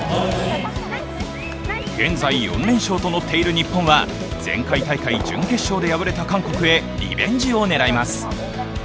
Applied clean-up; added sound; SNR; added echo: none; none; none; none.